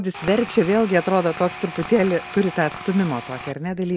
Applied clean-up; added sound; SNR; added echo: none; Tools; 13 dB; none.